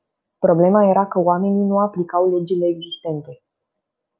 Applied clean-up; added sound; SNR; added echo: none; none; none; none.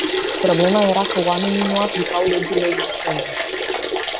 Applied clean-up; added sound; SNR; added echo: none; Liquid; 1 dB; none.